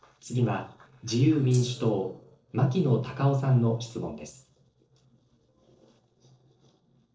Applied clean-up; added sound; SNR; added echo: neural separator model SepFormer DNS4.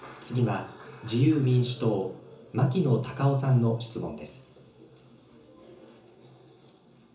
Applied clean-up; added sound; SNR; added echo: none; Rattle (instrument); 11 dB; reverberation time 0.7 s.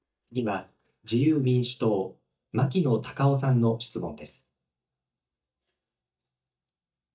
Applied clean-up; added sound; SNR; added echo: neural mask model DeepFilterNet 3.